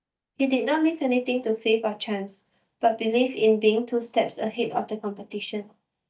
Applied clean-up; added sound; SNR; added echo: neural mask model DeepFilterNet 3.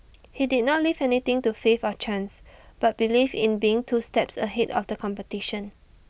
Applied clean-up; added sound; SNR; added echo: none; none; none; none.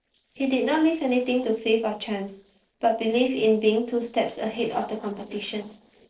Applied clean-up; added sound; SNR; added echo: neural separator model SepFormer DNS4.